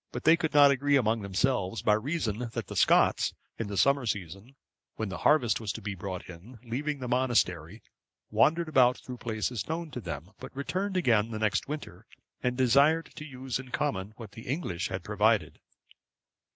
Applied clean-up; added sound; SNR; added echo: none; none; none; none.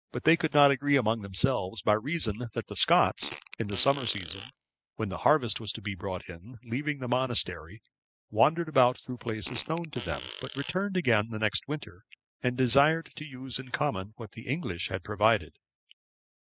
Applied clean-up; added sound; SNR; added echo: classical method spectral subtraction.